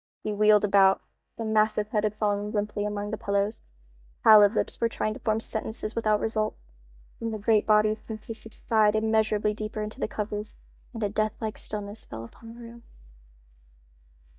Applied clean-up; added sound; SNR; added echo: neural mask model DeepFilterNet 3.